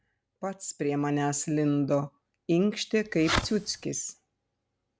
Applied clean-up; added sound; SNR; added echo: none; Fireworks; 3 dB; none.